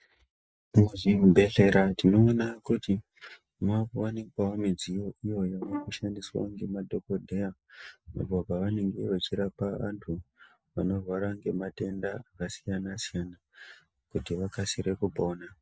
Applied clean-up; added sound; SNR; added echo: neural mask model DeepFilterNet 3.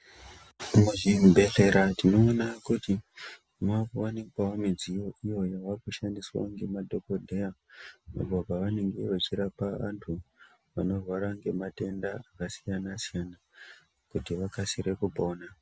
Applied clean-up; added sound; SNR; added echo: none; none; none; none.